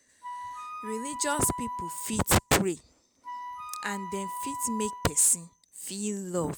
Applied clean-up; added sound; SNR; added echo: none; Wind instrument, woodwind instrument; 8 dB; none.